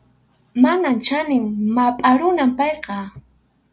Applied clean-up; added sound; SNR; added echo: none; none; none; none.